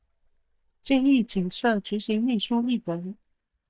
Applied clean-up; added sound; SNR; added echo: neural mask model DeepFilterNet 3.